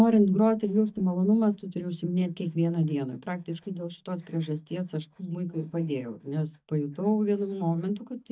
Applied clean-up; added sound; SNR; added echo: neural mask model DeepFilterNet 3.